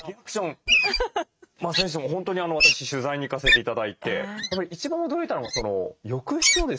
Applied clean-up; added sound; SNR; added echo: neural mask model RNNoise.